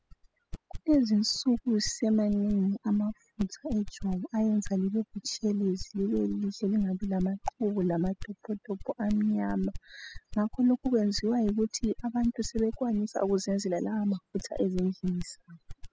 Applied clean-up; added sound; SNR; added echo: classical method spectral subtraction.